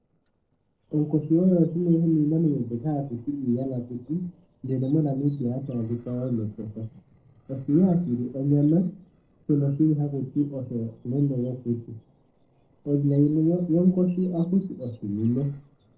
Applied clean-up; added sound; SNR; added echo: neural separator model SepFormer DNS4.